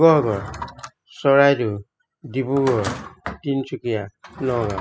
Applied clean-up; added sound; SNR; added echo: classical method spectral subtraction.